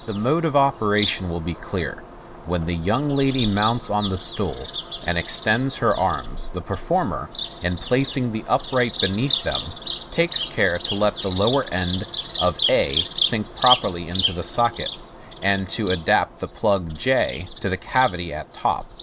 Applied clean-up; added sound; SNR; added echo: none; Bird vocalization, bird call, bird song; 8 dB; none.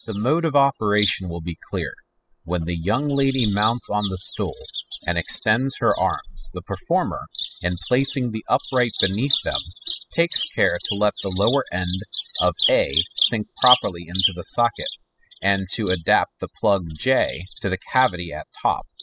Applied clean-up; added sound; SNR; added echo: classical method spectral subtraction.